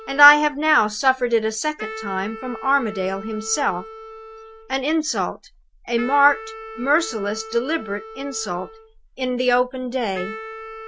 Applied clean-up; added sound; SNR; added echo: none; Wind instrument, woodwind instrument; 15 dB; none.